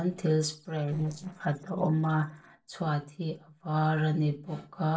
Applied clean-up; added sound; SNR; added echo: neural separator model SepFormer DNS4.